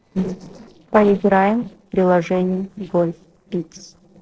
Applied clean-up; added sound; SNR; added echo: neural separator model SepFormer DNS4.